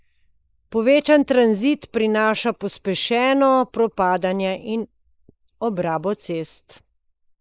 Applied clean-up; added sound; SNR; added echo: neural mask model Resemble Enhance denoiser.